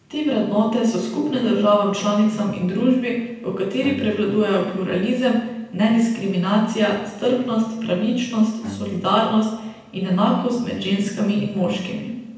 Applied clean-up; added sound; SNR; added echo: none; Bowed string instrument; 19 dB; reverberation time 0.9 s.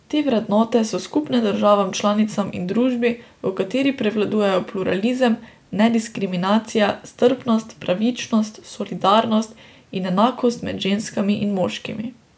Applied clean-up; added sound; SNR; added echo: none; none; none; none.